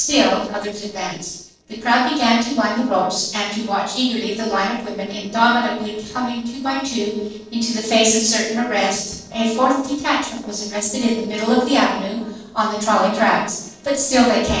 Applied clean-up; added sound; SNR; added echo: neural separator model SepFormer DNS4.